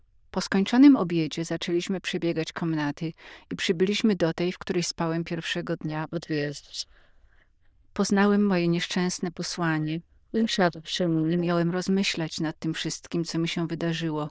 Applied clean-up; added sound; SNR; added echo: neural diffusion model UNIVERSE++.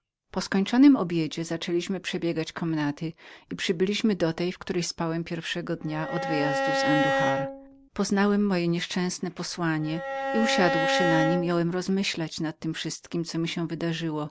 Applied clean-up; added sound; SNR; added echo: none; Bowed string instrument; 1 dB; none.